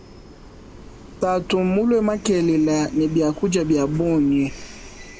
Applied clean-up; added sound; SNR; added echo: none; Train; 18 dB; none.